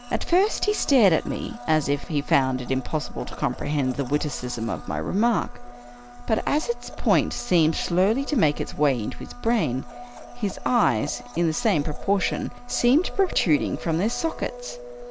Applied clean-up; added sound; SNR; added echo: none; Domestic sounds, home sounds; 17 dB; none.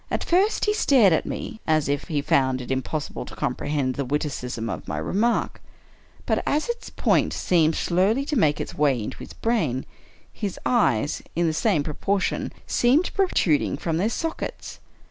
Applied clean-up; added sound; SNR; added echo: none; none; none; none.